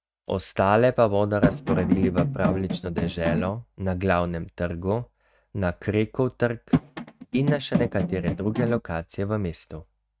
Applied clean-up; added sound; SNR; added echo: neural mask model RNNoise.